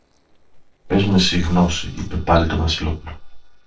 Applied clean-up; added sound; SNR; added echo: neural separator model SepFormer DNS4.